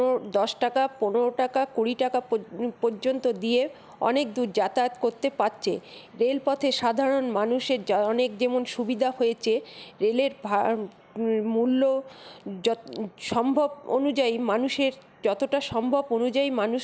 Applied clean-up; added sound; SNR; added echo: none; none; none; none.